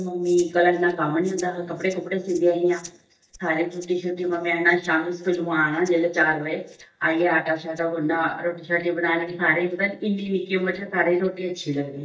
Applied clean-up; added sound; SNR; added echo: neural mask model DeepFilterNet 3.